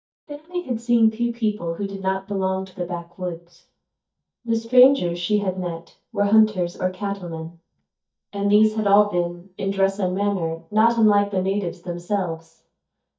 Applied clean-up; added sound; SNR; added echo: neural mask model DeepFilterNet 3.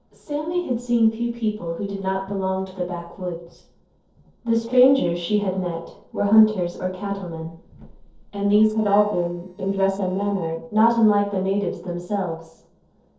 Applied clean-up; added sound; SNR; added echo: neural separator model SepFormer DNS4.